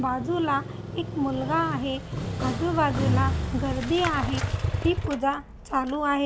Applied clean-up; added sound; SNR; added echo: none; Motorcycle; 2 dB; none.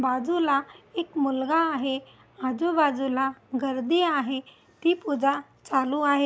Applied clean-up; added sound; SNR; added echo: none; none; none; none.